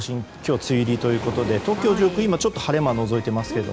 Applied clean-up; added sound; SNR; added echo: none; Waves, surf; 14 dB; none.